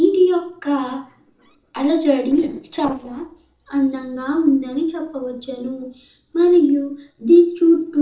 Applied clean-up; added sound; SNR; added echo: neural separator model SepFormer DNS4.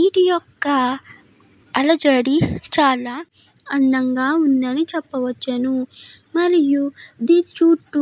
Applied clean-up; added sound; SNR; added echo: none; none; none; none.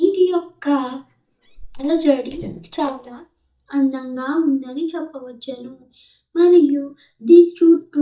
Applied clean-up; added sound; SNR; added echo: neural mask model DeepFilterNet 3.